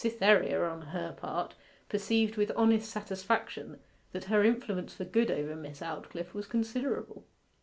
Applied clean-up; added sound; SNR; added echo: none; none; none; none.